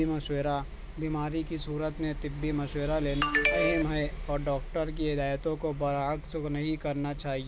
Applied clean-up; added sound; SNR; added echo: none; none; none; none.